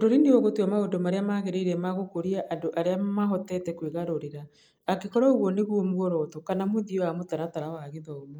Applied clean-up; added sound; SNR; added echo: neural mask model Resemble Enhance denoiser.